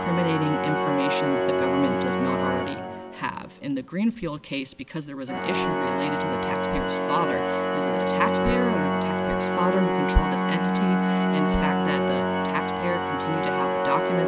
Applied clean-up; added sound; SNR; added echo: none; Organ; -4 dB; none.